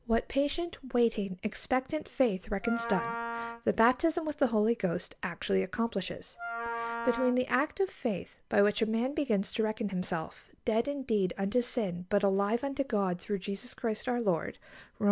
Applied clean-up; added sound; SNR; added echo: none; Wind instrument, woodwind instrument; 7 dB; none.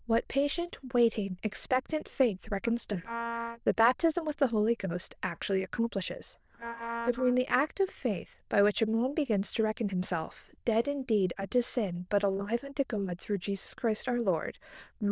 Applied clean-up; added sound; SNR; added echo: neural diffusion model UNIVERSE++.